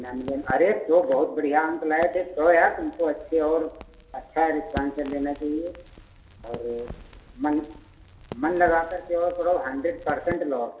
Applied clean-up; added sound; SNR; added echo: none; Crackle; 17 dB; reverberation time 0.6 s.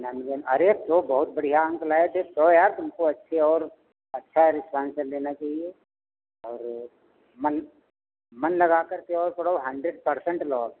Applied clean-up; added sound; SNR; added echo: none; none; none; none.